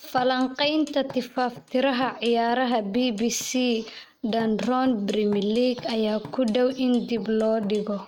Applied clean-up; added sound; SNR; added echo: neural mask model RNNoise.